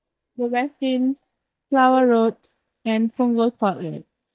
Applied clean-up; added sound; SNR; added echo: neural mask model DeepFilterNet 3.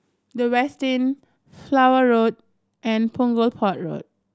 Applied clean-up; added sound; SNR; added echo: none; none; none; none.